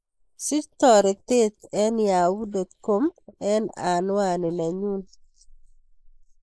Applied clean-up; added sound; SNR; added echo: neural mask model Resemble Enhance denoiser.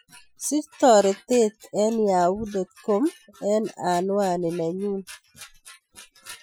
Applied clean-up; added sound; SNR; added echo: classical method Wiener filter.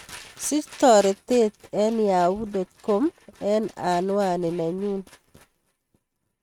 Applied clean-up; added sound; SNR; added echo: neural mask model RNNoise.